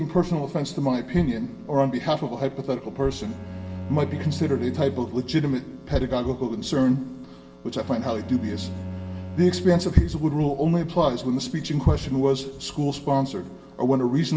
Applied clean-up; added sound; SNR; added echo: none; Bowed string instrument; 13 dB; reverberation time 1.4 s.